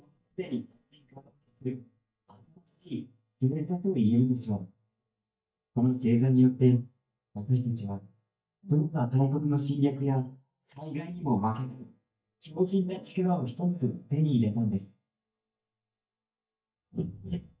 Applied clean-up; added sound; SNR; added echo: neural mask model DeepFilterNet 3.